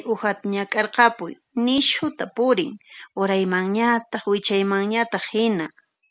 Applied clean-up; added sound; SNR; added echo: none; none; none; none.